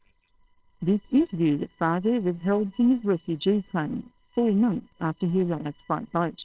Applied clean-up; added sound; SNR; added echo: neural separator model SepFormer WHAMR!.